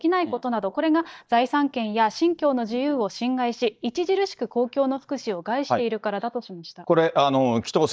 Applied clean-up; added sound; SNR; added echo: neural mask model DeepFilterNet 3.